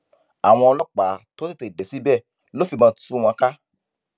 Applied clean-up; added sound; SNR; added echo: none; none; none; none.